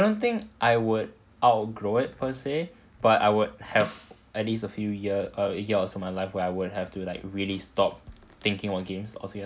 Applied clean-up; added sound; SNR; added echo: none; Snare drum; 18 dB; none.